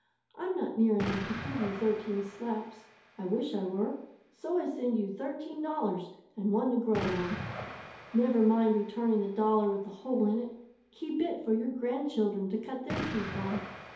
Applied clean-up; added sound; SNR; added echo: none; Explosion; 12 dB; reverberation time 2.2 s.